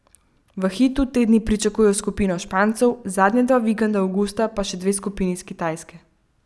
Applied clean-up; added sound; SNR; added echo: none; none; none; none.